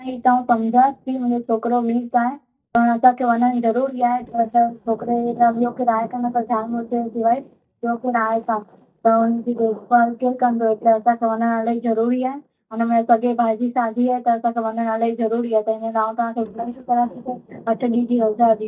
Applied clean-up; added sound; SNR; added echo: neural mask model DeepFilterNet 3.